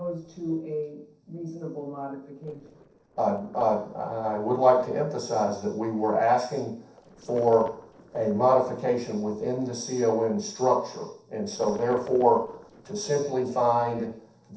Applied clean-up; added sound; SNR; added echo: neural separator model SepFormer DNS4.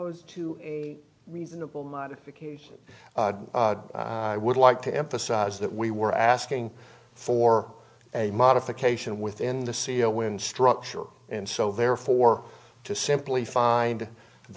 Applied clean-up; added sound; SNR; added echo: none; none; none; none.